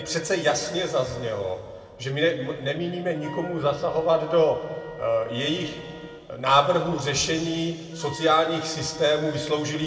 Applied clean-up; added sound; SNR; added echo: none; Wind instrument, woodwind instrument; 18 dB; reverberation time 2.0 s.